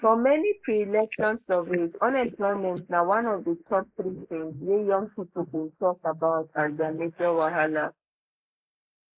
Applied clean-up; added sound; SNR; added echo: neural mask model Resemble Enhance denoiser.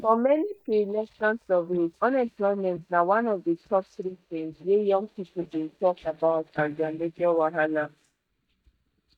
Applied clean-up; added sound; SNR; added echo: neural mask model DeepFilterNet 3.